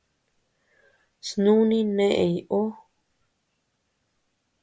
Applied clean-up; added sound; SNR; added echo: none; none; none; none.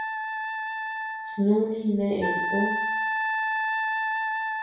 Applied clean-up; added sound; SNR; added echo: none; Wind instrument, woodwind instrument; -1 dB; reverberation time 0.6 s.